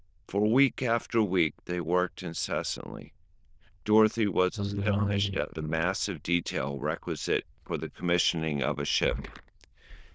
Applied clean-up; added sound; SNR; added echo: neural diffusion model UNIVERSE++.